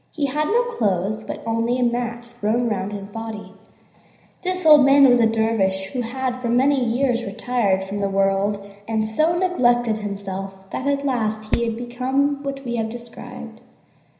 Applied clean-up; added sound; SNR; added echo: none; Hammer; 3 dB; reverberation time 0.9 s.